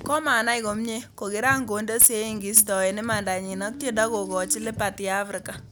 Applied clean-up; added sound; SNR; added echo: none; Car; 17 dB; none.